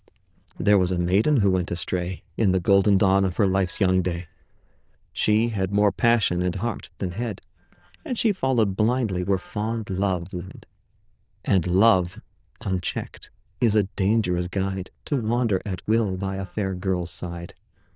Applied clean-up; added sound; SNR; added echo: neural diffusion model UNIVERSE++.